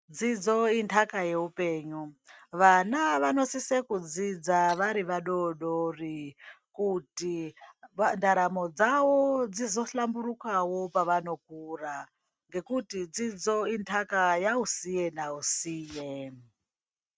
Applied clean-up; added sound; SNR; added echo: neural mask model RNNoise.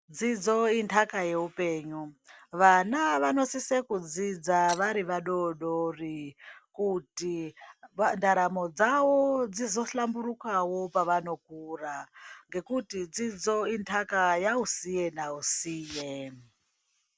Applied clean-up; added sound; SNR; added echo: none; Shatter; 16 dB; none.